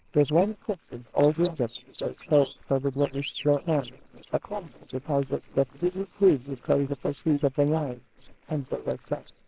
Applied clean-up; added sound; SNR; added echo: neural separator model SepFormer WHAMR!.